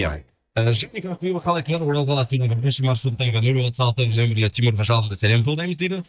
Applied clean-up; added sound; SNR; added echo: neural mask model DeepFilterNet 3.